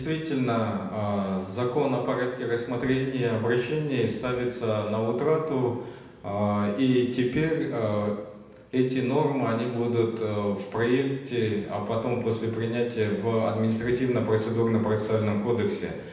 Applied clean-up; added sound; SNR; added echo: none; none; none; reverberation time 0.9 s.